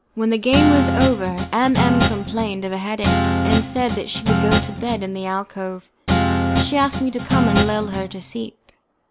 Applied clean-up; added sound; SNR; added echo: none; Guitar; -1 dB; none.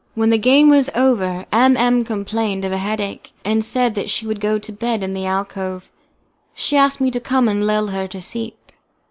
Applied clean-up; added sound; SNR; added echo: none; none; none; none.